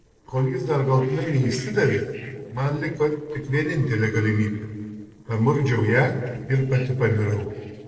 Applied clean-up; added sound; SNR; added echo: neural separator model SepFormer DNS4.